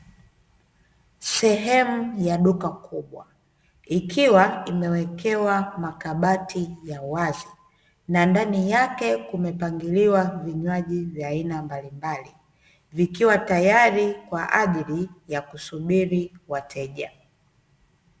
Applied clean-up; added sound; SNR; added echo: none; none; none; none.